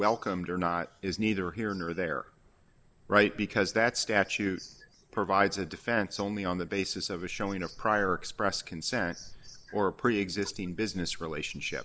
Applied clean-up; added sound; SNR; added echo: none; none; none; none.